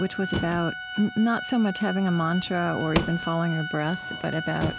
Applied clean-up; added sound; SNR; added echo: none; Drawer open or close / Wood + Organ; 7 dB; none.